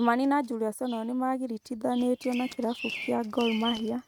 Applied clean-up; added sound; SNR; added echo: neural mask model RNNoise.